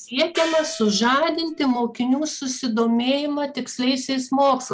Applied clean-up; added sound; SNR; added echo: none; Gong; 13 dB; none.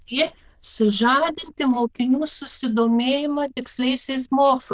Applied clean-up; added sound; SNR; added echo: neural diffusion model UNIVERSE++.